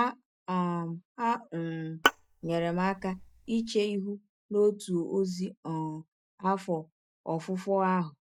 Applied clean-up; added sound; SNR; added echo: neural mask model DeepFilterNet 3.